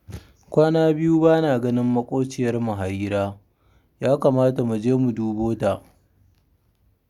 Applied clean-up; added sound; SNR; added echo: none; none; none; none.